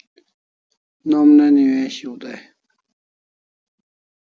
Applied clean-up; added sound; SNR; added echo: none; none; none; none.